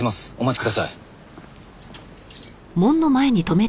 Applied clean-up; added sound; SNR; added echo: none; none; none; none.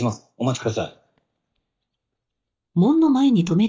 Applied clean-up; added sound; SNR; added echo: neural mask model DeepFilterNet 3.